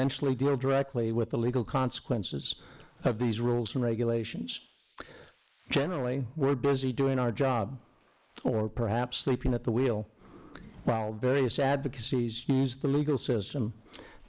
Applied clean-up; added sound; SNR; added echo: neural mask model Resemble Enhance denoiser.